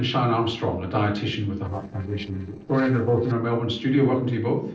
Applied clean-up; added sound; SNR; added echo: neural separator model SepFormer DNS4.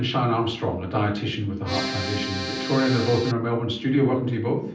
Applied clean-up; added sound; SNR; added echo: none; Accordion; 5 dB; reverberation time 0.6 s.